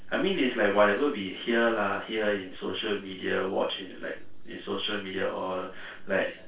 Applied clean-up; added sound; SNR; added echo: neural separator model SepFormer DNS4.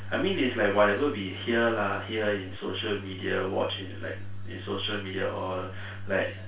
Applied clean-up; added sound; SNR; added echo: none; Organ; 12 dB; reverberation time 0.3 s.